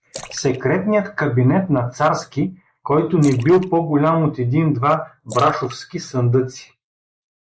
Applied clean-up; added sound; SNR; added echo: neural mask model Resemble Enhance denoiser.